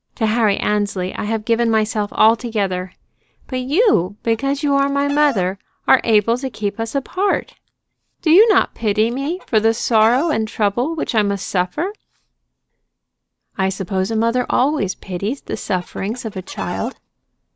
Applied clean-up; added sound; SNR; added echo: none; Chicken, rooster; 17 dB; none.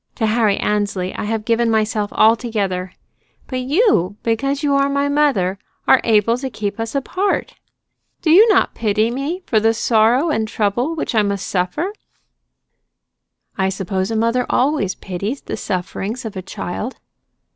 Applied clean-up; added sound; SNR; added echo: none; none; none; none.